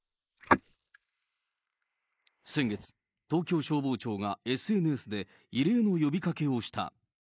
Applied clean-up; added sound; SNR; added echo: neural mask model Resemble Enhance denoiser.